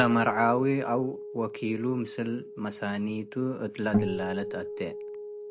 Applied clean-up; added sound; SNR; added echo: none; Acoustic guitar; 7 dB; none.